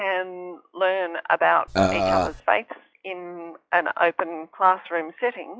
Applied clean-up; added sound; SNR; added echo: classical method log-MMSE.